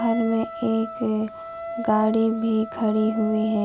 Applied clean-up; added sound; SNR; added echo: none; Wind instrument, woodwind instrument; 10 dB; none.